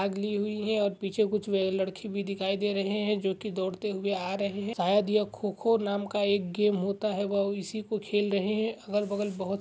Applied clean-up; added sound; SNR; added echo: none; none; none; none.